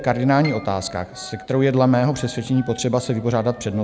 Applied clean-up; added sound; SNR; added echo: none; Wind instrument, woodwind instrument + Piano; 19 dB; none.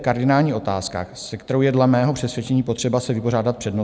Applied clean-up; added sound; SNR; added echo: none; none; none; none.